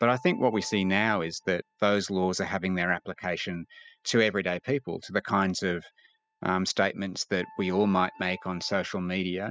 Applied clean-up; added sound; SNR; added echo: classical method spectral subtraction.